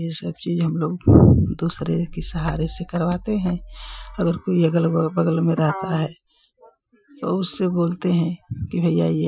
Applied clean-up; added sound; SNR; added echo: classical method Wiener filter.